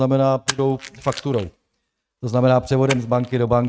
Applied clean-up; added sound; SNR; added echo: neural mask model RNNoise.